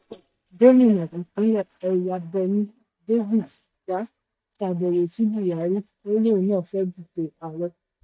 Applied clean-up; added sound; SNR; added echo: neural mask model DeepFilterNet 3.